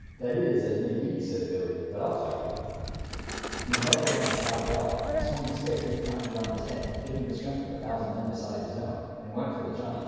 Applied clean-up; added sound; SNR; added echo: none; Bicycle; 5 dB; reverberation time 2.2 s.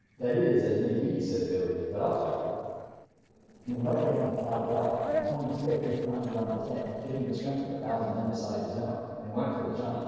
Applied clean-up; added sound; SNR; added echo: neural separator model SepFormer DNS4.